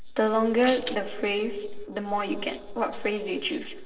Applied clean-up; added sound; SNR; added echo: neural separator model SepFormer DNS4.